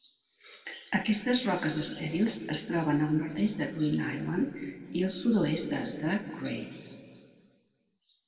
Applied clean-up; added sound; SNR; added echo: none; none; none; reverberation time 2.0 s.